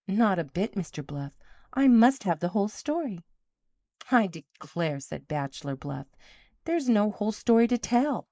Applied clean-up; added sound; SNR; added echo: neural mask model Resemble Enhance denoiser.